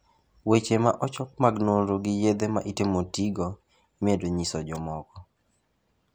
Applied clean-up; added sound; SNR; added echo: none; none; none; none.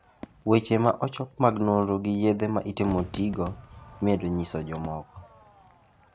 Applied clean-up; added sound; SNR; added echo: none; Crowd / Fireworks; 20 dB; none.